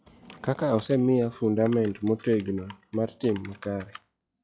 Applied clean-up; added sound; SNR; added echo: classical method log-MMSE.